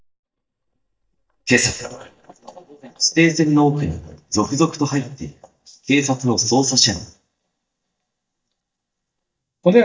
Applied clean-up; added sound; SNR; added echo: neural mask model DeepFilterNet 3.